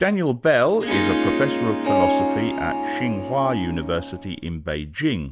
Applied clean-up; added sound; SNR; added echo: none; Harp; 0 dB; none.